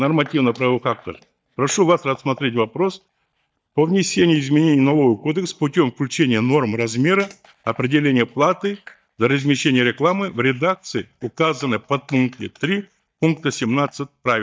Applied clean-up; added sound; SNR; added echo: neural mask model DeepFilterNet 3.